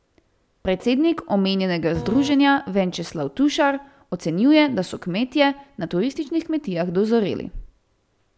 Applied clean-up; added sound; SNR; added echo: none; Printer; 9 dB; none.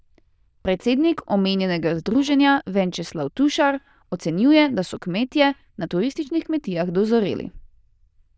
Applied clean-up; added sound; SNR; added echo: neural diffusion model UNIVERSE++.